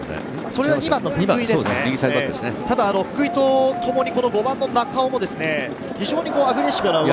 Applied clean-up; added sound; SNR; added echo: none; Clapping; 15 dB; none.